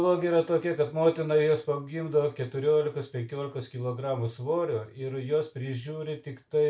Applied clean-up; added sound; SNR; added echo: none; none; none; none.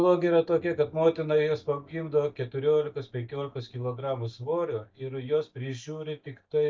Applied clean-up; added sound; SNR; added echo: neural mask model DeepFilterNet 3.